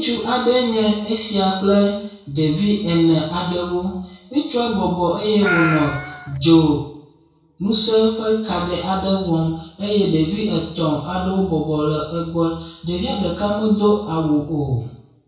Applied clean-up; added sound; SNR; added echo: none; Meow; 6 dB; reverberation time 0.6 s.